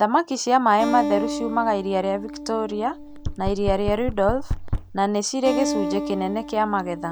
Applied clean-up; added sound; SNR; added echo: none; Knock + Acoustic guitar; 6 dB; none.